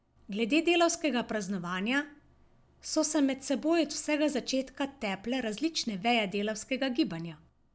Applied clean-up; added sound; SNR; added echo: none; none; none; none.